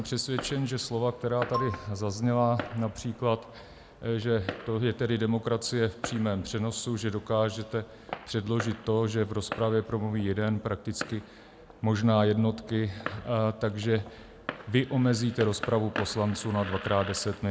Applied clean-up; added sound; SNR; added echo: none; Fireworks + Marimba, xylophone; 14 dB; none.